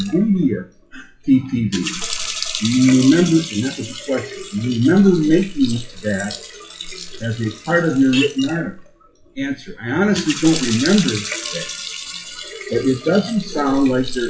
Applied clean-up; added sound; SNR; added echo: classical method WPE with log-MMSE.